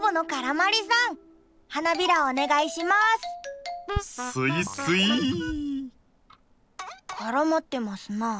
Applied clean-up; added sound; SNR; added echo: none; Tick-tock; 19 dB; none.